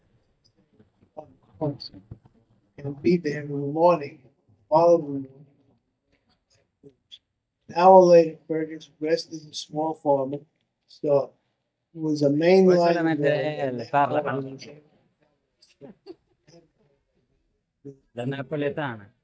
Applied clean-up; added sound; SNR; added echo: neural mask model DeepFilterNet 3.